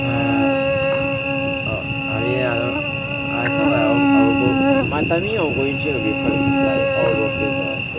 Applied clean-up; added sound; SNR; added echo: none; Cricket / Buzz; -5 dB; none.